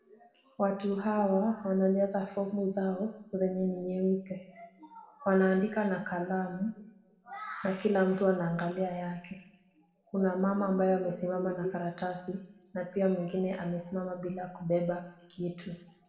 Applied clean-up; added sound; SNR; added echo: none; none; none; reverberation time 0.8 s.